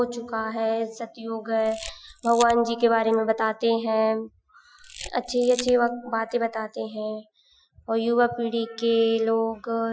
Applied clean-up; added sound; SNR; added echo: classical method Wiener filter.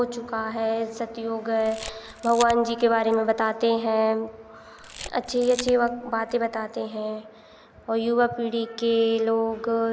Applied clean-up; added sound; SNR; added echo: none; Camera; 16 dB; none.